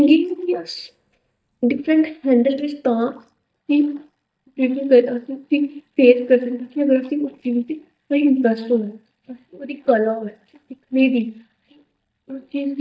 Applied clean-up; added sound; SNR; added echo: neural mask model DeepFilterNet 3.